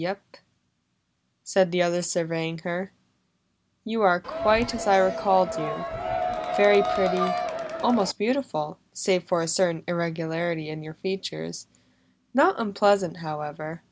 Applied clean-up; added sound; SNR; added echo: none; Crowd; 3 dB; none.